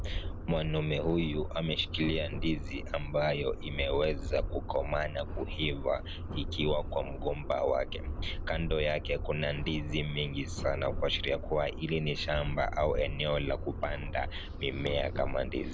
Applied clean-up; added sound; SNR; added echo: none; Subway, metro, underground; 4 dB; none.